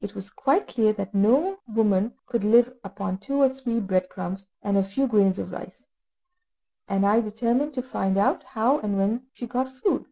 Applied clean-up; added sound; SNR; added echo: none; none; none; none.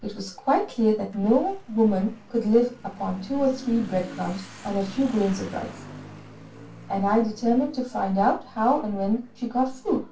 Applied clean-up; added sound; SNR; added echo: none; Motorcycle / Accelerating, revving, vroom; 18 dB; reverberation time 0.3 s.